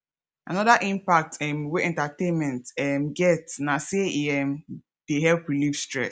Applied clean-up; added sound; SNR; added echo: none; none; none; none.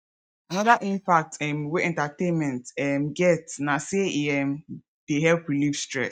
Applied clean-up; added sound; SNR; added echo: neural mask model DeepFilterNet 3.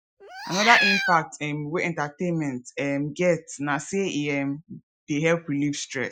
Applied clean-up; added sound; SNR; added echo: classical method Wiener filter.